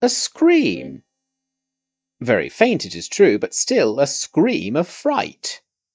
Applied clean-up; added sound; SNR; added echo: neural mask model DeepFilterNet 3.